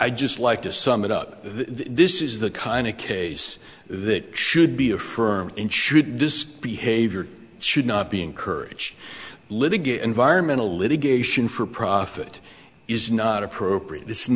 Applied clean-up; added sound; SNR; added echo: none; none; none; none.